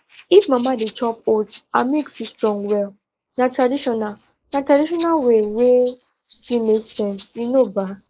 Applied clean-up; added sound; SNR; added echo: neural mask model Resemble Enhance denoiser.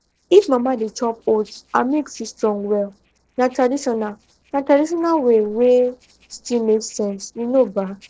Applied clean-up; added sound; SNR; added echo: neural separator model SepFormer DNS4.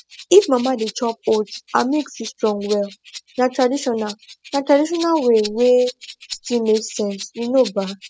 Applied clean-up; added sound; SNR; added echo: classical method spectral subtraction.